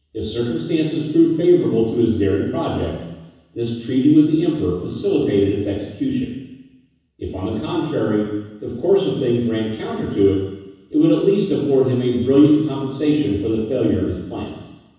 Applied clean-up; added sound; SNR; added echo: none; none; none; reverberation time 1.1 s.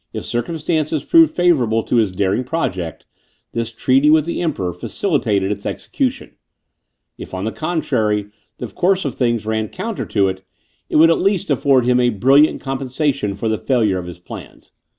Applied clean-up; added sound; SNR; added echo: none; none; none; none.